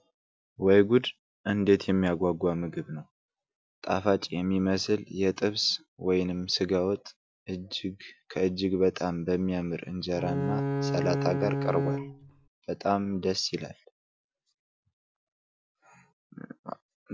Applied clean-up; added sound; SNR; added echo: none; Bowed string instrument; 1 dB; none.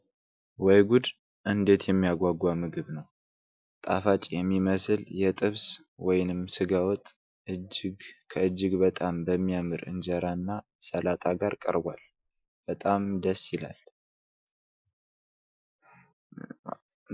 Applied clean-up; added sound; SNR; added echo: neural mask model Resemble Enhance denoiser.